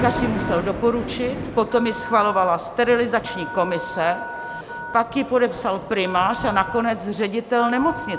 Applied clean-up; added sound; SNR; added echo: none; Telephone + Thunder; 9 dB; none.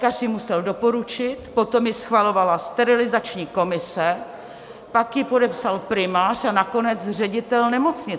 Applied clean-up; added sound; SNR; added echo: none; none; none; none.